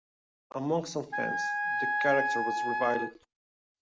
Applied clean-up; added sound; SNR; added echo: none; Wind instrument, woodwind instrument; -3 dB; none.